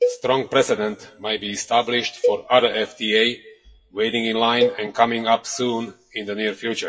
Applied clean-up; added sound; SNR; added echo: classical method WPE with log-MMSE.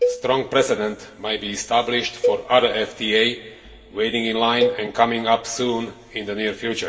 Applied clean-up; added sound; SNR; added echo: none; Cowbell; 6 dB; reverberation time 1.8 s.